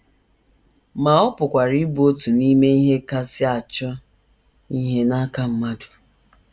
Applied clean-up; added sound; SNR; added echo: none; none; none; none.